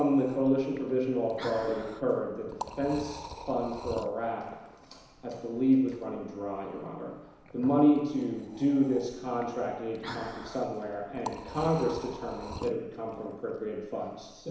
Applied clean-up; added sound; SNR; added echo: none; Liquid; 15 dB; reverberation time 1.0 s.